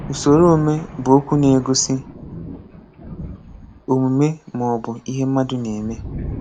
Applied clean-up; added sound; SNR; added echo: none; Thunder; 14 dB; none.